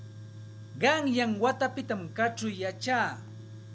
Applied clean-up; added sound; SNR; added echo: none; Tools; 14 dB; none.